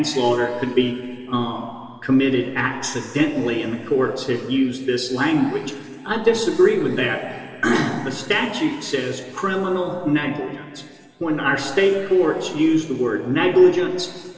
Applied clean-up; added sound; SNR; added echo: none; none; none; reverberation time 2.5 s.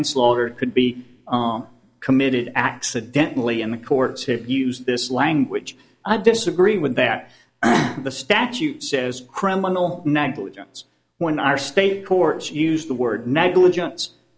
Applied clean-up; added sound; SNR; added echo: none; none; none; none.